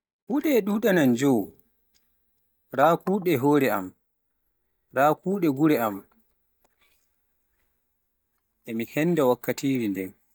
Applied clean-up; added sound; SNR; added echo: neural mask model DeepFilterNet 3.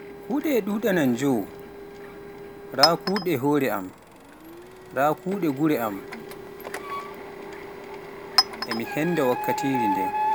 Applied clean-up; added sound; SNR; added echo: none; Chink, clink + Printer; 4 dB; none.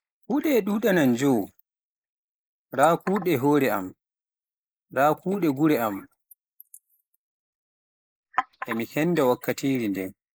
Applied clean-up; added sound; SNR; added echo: neural mask model Resemble Enhance denoiser.